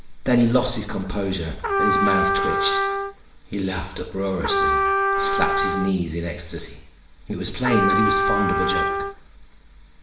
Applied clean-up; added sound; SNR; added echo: none; Trumpet; 1 dB; reverberation time 0.7 s.